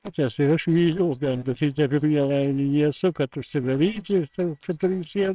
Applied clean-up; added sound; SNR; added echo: neural separator model SepFormer WHAMR!.